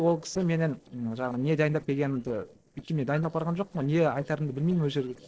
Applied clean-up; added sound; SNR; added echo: neural separator model SepFormer DNS4.